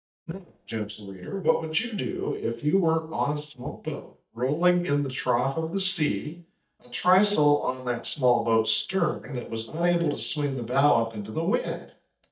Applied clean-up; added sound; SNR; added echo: neural mask model DeepFilterNet 3.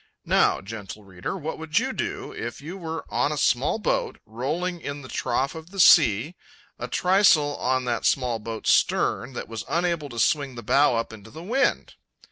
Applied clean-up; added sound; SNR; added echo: none; none; none; none.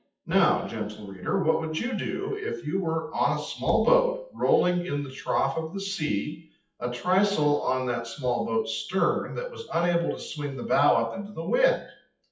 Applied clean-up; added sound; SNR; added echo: classical method WPE with log-MMSE.